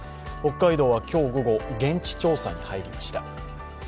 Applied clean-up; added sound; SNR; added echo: none; none; none; none.